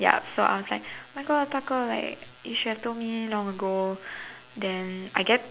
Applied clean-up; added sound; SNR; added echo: none; none; none; none.